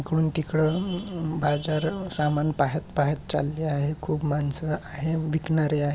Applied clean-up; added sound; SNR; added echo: none; none; none; none.